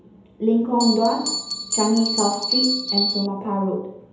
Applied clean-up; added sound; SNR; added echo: none; Bell; 2 dB; reverberation time 2.2 s.